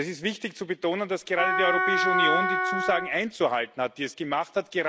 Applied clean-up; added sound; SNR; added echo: none; Wind instrument, woodwind instrument; -3 dB; none.